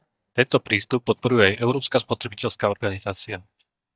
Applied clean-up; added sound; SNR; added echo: neural mask model DeepFilterNet 3.